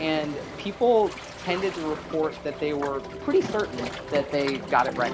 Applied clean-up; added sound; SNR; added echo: none; Waves, surf; 10 dB; none.